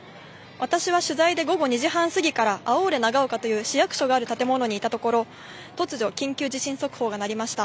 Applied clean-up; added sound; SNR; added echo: none; none; none; none.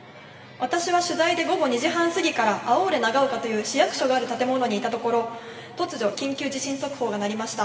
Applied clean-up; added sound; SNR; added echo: none; none; none; reverberation time 2.0 s.